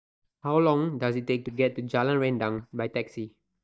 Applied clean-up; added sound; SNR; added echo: neural mask model DeepFilterNet 3.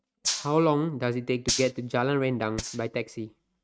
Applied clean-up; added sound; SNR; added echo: neural mask model RNNoise.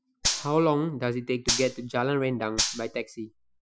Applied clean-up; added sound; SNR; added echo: classical method Wiener filter.